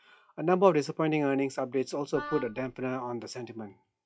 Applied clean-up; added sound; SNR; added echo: classical method log-MMSE.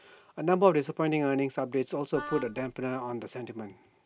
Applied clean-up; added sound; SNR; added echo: none; Wind instrument, woodwind instrument; 13 dB; none.